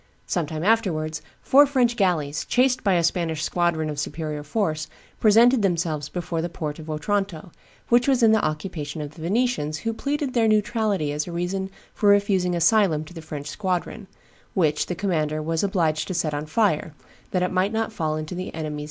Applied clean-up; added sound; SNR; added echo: none; none; none; none.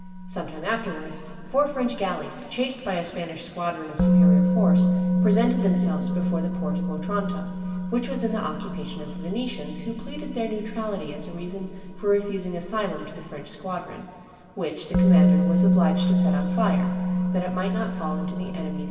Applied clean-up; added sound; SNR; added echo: none; Musical instrument; -4 dB; reverberation time 2.6 s.